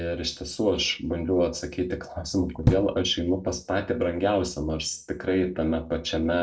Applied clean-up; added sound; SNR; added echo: neural separator model SepFormer DNS4.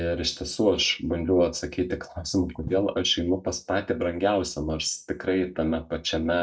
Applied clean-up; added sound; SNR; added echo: neural mask model DeepFilterNet 3.